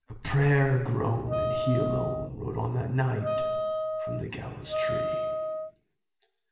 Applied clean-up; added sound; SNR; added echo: none; Wind instrument, woodwind instrument; 1 dB; reverberation time 1.4 s.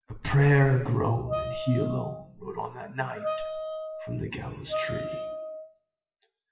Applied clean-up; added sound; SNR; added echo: classical method WPE with log-MMSE.